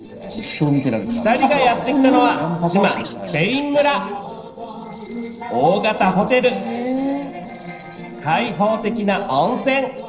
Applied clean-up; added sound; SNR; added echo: neural separator model SepFormer DNS4.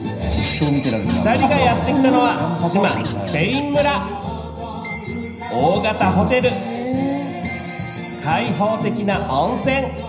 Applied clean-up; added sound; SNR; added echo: none; Bird vocalization, bird call, bird song / Fowl; 15 dB; reverberation time 0.9 s.